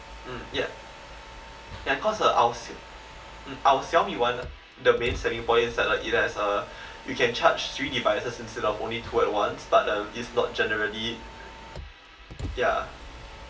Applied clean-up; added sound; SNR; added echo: none; Mechanisms; 15 dB; reverberation time 0.3 s.